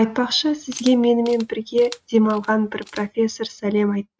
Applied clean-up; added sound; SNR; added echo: neural mask model RNNoise.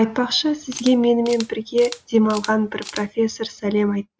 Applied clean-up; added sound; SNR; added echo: none; Camera; 19 dB; none.